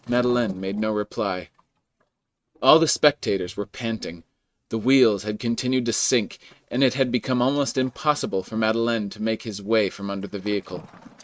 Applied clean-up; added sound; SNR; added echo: neural mask model RNNoise.